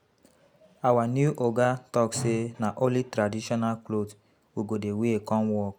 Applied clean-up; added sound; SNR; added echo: none; none; none; none.